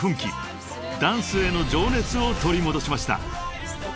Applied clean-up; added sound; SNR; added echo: none; none; none; none.